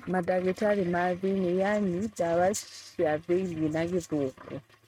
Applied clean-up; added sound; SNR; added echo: neural mask model RNNoise.